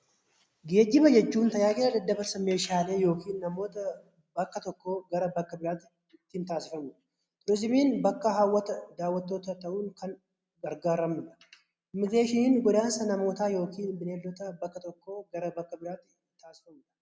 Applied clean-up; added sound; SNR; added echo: none; none; none; none.